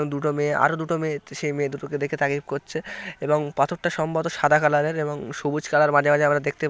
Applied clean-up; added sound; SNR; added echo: none; none; none; none.